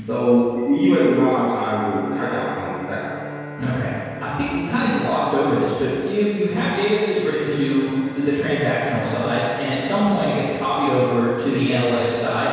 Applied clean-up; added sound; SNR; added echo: none; Bowed string instrument; 18 dB; reverberation time 1.9 s.